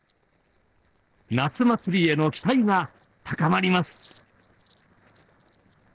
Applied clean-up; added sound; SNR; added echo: neural separator model SepFormer DNS4.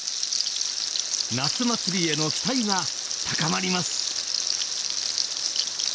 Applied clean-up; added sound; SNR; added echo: none; Frying (food); -4 dB; none.